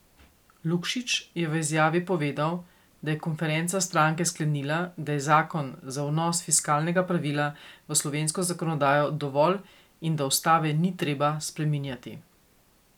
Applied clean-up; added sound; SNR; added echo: none; none; none; none.